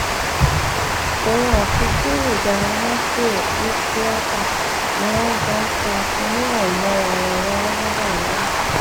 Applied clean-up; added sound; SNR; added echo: none; Water; -5 dB; none.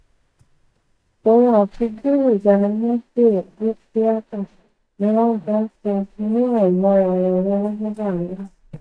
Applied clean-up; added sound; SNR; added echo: neural mask model DeepFilterNet 3.